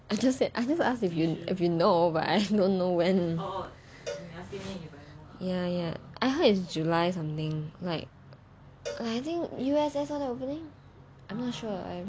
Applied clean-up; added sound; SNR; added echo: none; Cowbell; 18 dB; none.